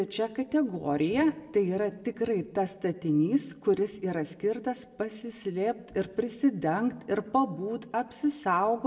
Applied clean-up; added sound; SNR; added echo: none; none; none; reverberation time 0.9 s.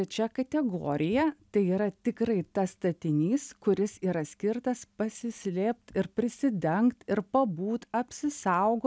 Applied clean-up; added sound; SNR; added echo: none; none; none; none.